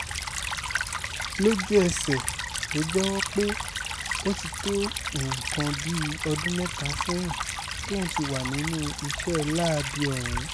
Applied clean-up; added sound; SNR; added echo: none; Stream / Trickle, dribble; 2 dB; none.